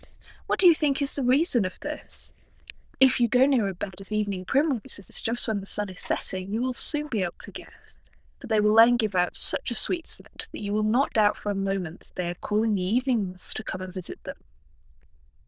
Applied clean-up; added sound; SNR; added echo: neural diffusion model UNIVERSE++.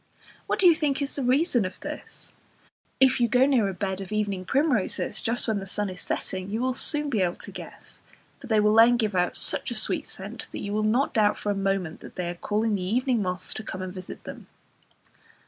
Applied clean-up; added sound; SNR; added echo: none; none; none; none.